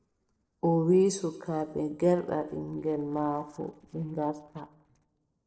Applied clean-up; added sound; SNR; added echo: neural separator model SepFormer DNS4.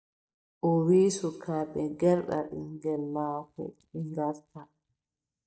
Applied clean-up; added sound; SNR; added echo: neural mask model DeepFilterNet 3.